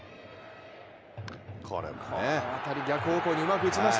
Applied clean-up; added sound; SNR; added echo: none; none; none; none.